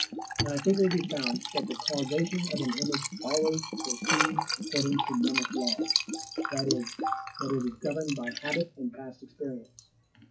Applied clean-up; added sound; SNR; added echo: classical method WPE with log-MMSE.